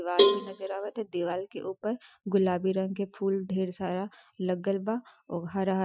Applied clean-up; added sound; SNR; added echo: classical method Wiener filter.